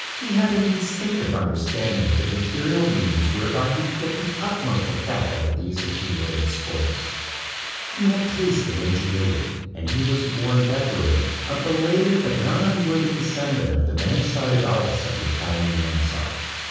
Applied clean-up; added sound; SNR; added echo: none; Hiss; 9 dB; reverberation time 1.3 s.